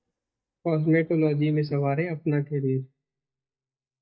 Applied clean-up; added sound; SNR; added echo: neural mask model DeepFilterNet 3.